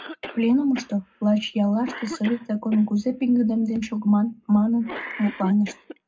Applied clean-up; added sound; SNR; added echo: none; Cough; 17 dB; reverberation time 0.3 s.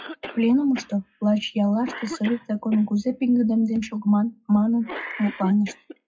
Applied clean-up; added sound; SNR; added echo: classical method WPE with log-MMSE.